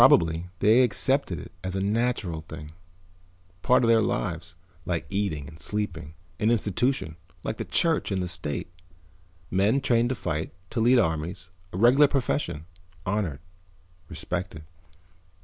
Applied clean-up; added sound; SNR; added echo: none; none; none; none.